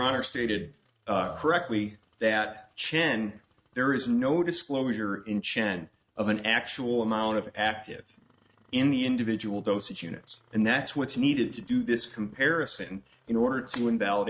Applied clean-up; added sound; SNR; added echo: neural mask model RNNoise.